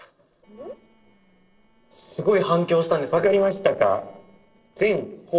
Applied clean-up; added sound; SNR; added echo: neural separator model SepFormer DNS4.